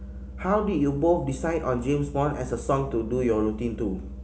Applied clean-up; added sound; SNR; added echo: none; none; none; none.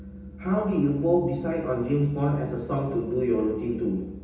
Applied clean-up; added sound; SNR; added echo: none; none; none; reverberation time 0.9 s.